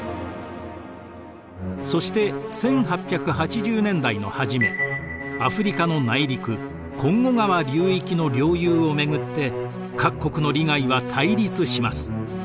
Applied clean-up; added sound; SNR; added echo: none; none; none; none.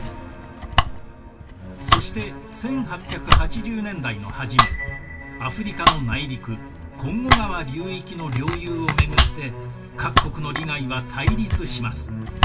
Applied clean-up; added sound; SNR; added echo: none; Domestic sounds, home sounds; -5 dB; reverberation time 0.2 s.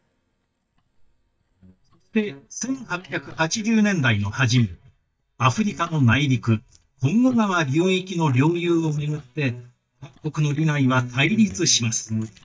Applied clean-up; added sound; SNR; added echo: neural mask model DeepFilterNet 3.